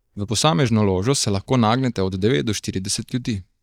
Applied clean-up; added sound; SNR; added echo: neural mask model DeepFilterNet 3.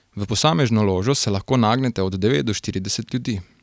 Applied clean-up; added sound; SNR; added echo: none; none; none; none.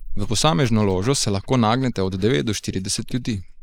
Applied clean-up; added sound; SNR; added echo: neural mask model Resemble Enhance denoiser.